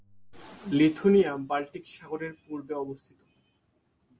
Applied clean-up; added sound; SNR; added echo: none; none; none; none.